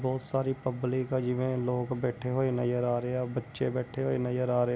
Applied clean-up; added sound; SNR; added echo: none; none; none; none.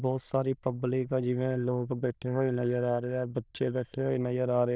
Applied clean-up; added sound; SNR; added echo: neural diffusion model UNIVERSE++.